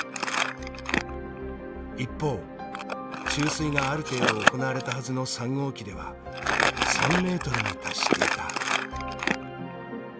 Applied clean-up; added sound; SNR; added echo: none; Crumpling, crinkling; -1 dB; none.